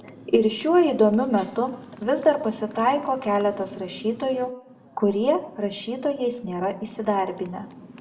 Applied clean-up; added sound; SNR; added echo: none; Motorcycle; 19 dB; reverberation time 0.5 s.